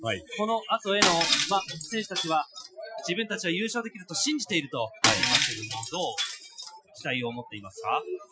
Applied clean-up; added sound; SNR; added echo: classical method Wiener filter.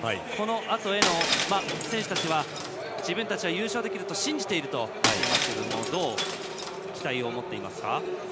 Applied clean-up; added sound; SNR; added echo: none; Shatter; 2 dB; none.